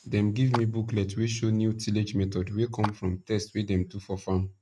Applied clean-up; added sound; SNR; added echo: neural mask model RNNoise.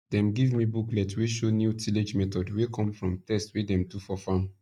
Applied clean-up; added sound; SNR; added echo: neural mask model DeepFilterNet 3.